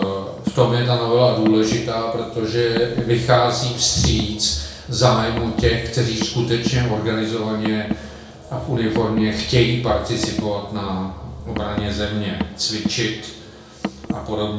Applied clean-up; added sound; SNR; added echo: none; Car; 11 dB; reverberation time 0.5 s.